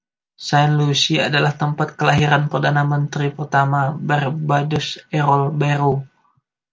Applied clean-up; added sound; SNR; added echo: none; none; none; none.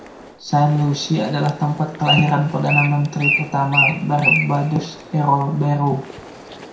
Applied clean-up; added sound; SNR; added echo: none; Bird; 6 dB; reverberation time 0.5 s.